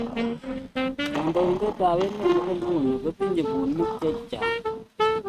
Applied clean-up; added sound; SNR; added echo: neural mask model RNNoise.